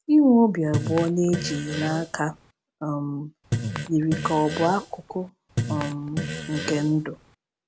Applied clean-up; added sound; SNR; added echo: none; Fart; 7 dB; none.